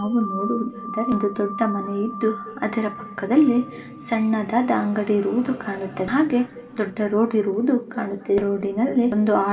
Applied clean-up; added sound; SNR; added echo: none; Wind chime; 16 dB; reverberation time 2.6 s.